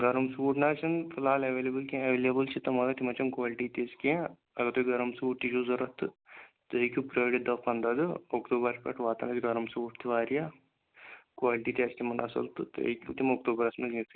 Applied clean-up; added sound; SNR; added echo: none; none; none; none.